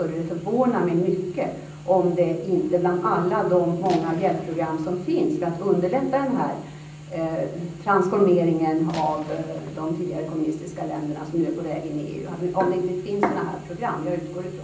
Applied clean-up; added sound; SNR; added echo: none; Gunshot, gunfire; 18 dB; reverberation time 0.6 s.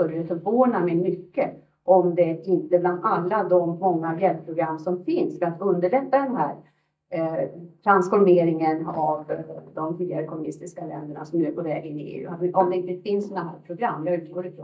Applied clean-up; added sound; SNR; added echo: neural mask model DeepFilterNet 3.